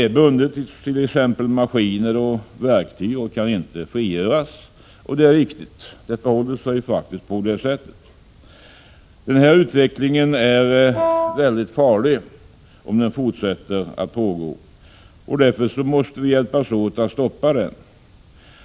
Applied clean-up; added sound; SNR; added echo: none; Wind instrument, woodwind instrument; 1 dB; none.